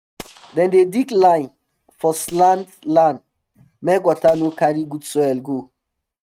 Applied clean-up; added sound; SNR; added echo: neural mask model RNNoise.